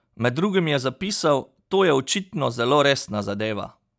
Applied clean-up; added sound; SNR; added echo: none; none; none; none.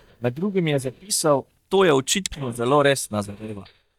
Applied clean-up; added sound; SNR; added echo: neural mask model DeepFilterNet 3.